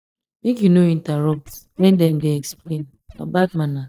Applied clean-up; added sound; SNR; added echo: neural mask model DeepFilterNet 3.